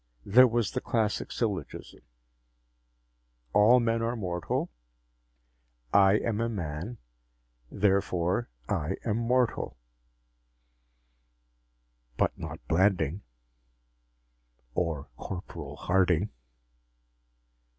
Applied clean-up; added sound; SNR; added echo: none; none; none; none.